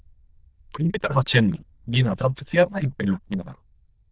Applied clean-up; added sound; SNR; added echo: neural diffusion model UNIVERSE++.